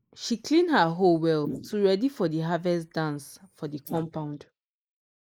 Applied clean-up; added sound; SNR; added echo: neural mask model Resemble Enhance denoiser.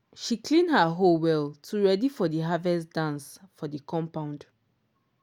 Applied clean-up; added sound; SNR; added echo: none; none; none; none.